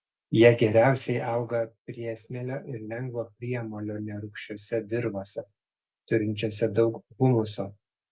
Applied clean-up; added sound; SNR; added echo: none; none; none; none.